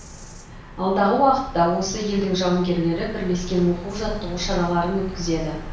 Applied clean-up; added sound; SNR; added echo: none; Bird vocalization, bird call, bird song; 11 dB; reverberation time 0.7 s.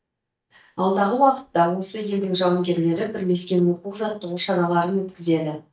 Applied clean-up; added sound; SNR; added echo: neural mask model DeepFilterNet 3.